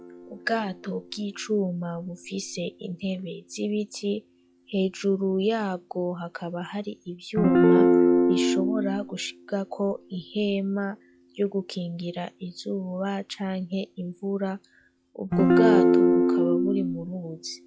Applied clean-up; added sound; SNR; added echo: classical method log-MMSE.